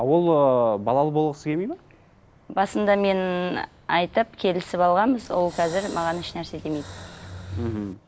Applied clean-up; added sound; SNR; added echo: none; Breathing; 14 dB; none.